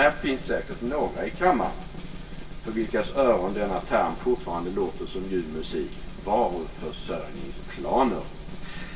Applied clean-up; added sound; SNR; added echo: none; Snare drum; 18 dB; reverberation time 0.2 s.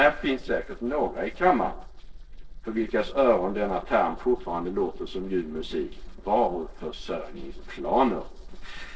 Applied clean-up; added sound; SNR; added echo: neural separator model SepFormer DNS4.